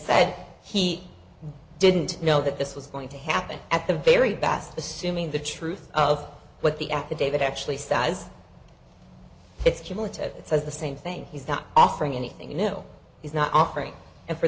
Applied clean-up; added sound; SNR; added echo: none; none; none; none.